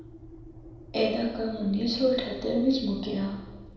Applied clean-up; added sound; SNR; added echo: none; Engine; 17 dB; reverberation time 0.9 s.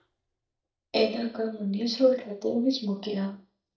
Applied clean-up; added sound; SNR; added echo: neural mask model DeepFilterNet 3.